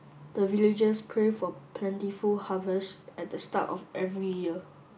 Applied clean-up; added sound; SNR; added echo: none; none; none; none.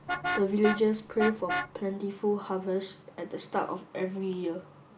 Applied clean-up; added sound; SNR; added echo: none; Vehicle horn, car horn, honking; 8 dB; none.